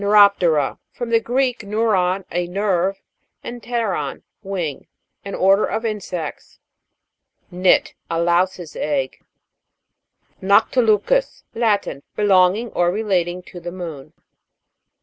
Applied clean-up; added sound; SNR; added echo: none; none; none; none.